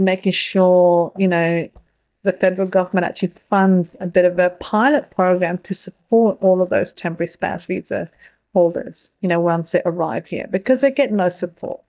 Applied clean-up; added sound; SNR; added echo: neural mask model DeepFilterNet 3.